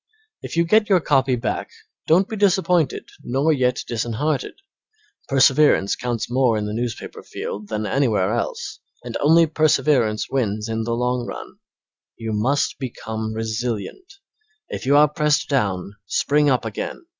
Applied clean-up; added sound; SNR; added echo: none; none; none; none.